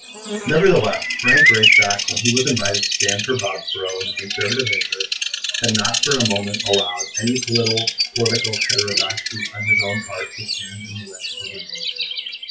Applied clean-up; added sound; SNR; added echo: classical method WPE with log-MMSE.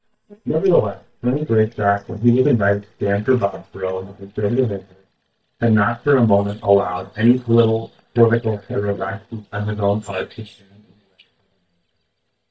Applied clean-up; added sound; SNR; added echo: neural mask model DeepFilterNet 3.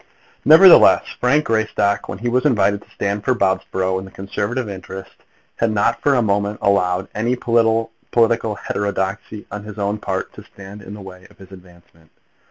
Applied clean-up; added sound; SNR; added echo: none; none; none; none.